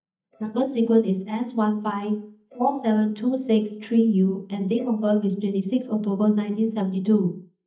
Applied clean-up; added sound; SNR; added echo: neural mask model DeepFilterNet 3.